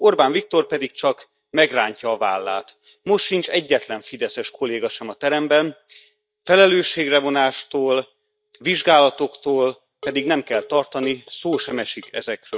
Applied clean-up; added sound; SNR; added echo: neural mask model DeepFilterNet 3.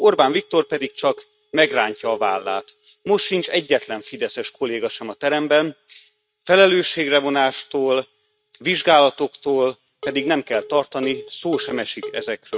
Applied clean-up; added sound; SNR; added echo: neural mask model RNNoise.